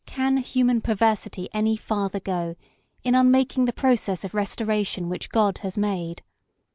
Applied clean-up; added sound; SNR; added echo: none; none; none; none.